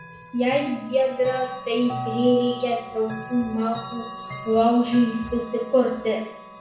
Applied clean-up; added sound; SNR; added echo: none; Chime / Clock; 13 dB; reverberation time 0.6 s.